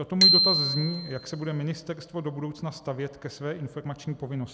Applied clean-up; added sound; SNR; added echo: none; Bicycle bell; -4 dB; none.